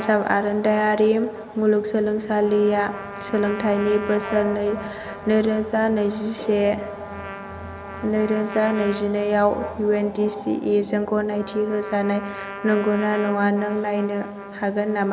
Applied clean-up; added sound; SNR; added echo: none; Trumpet; 15 dB; none.